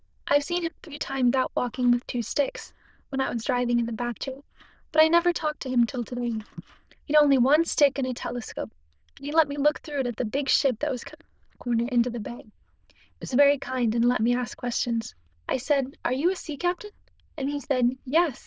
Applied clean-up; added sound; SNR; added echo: neural diffusion model UNIVERSE++.